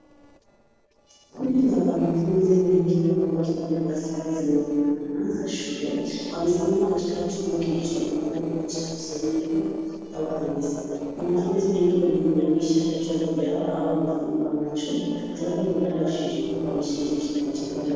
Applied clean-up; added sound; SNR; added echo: neural separator model SepFormer DNS4.